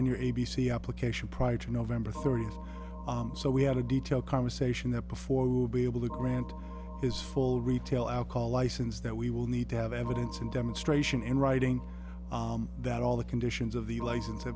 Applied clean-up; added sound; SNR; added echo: none; Organ; 19 dB; none.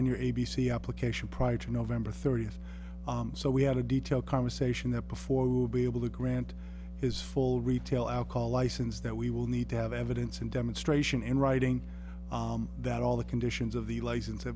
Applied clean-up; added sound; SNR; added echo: none; none; none; none.